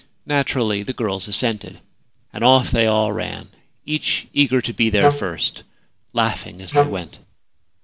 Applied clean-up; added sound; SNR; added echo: none; Wind instrument, woodwind instrument; -2 dB; none.